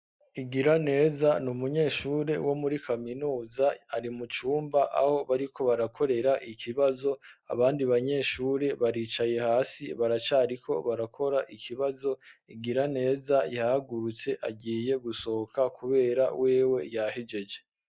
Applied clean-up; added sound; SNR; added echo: none; none; none; none.